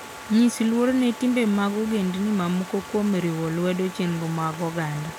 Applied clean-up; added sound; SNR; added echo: none; Stream + Wind instrument, woodwind instrument; 15 dB; none.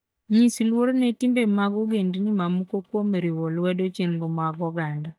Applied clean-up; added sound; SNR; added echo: neural mask model DeepFilterNet 3.